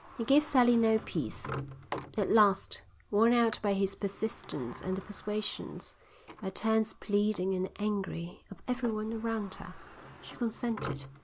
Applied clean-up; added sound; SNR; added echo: none; Sliding door; 15 dB; none.